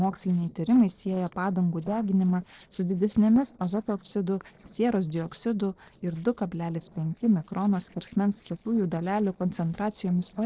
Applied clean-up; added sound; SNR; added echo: neural separator model SepFormer DNS4.